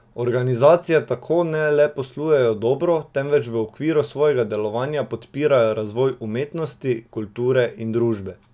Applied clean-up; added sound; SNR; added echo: none; none; none; none.